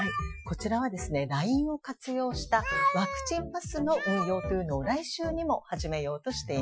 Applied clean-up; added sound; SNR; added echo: classical method Wiener filter.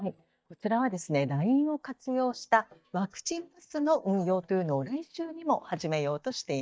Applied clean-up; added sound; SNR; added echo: neural mask model DeepFilterNet 3.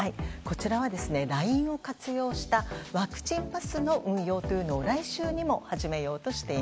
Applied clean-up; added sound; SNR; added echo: none; none; none; none.